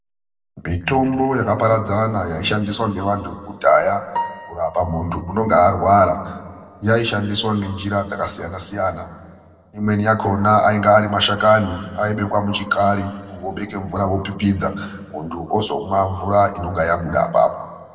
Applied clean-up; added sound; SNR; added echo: none; Piano; 15 dB; reverberation time 1.4 s.